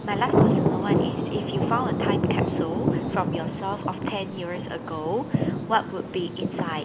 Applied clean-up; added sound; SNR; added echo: none; Thunder; -5 dB; none.